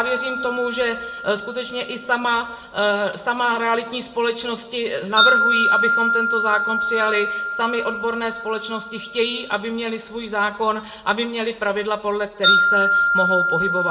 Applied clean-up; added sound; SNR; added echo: none; Wind chime; 0 dB; reverberation time 1.1 s.